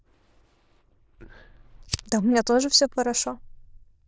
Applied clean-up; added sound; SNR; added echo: neural diffusion model UNIVERSE++.